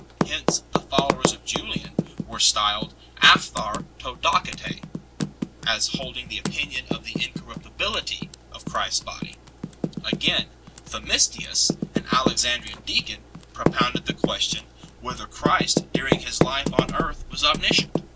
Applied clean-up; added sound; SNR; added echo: none; Typing; 3 dB; none.